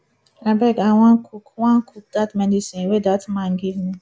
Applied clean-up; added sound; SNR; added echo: none; none; none; none.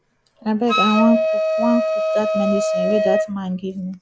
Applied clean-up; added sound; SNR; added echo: none; Wind instrument, woodwind instrument; -1 dB; none.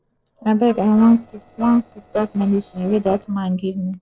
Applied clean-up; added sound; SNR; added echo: neural separator model SepFormer DNS4.